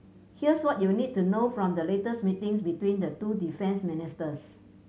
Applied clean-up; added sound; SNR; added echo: none; none; none; none.